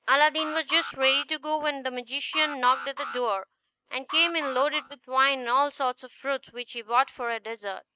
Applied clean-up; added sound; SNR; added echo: neural mask model RNNoise.